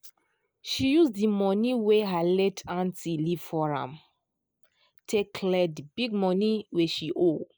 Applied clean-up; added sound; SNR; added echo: neural mask model Resemble Enhance denoiser.